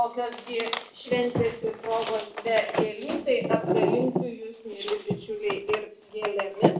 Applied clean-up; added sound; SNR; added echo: none; none; none; none.